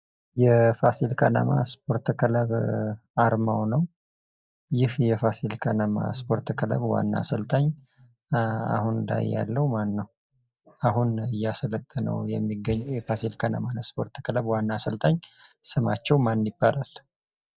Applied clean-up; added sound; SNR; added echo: neural mask model DeepFilterNet 3.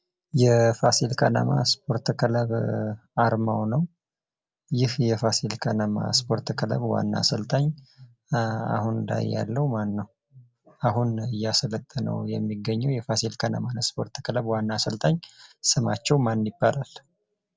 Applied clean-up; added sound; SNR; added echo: none; none; none; none.